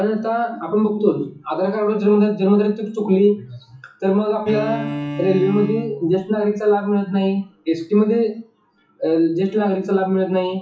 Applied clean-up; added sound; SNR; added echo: classical method WPE with log-MMSE.